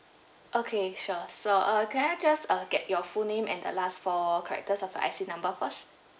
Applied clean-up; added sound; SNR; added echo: none; none; none; none.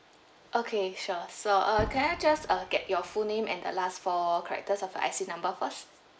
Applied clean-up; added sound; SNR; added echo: none; Boom; 15 dB; none.